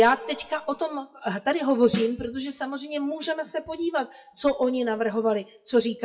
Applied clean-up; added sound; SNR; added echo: classical method WPE with log-MMSE.